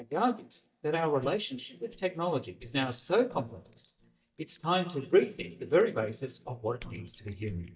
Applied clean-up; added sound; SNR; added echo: neural mask model DeepFilterNet 3.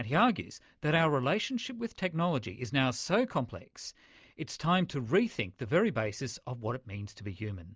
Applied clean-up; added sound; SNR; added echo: none; none; none; none.